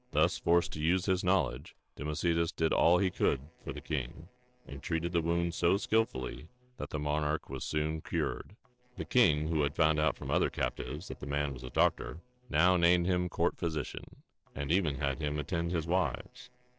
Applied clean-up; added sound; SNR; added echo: neural separator model SepFormer DNS4.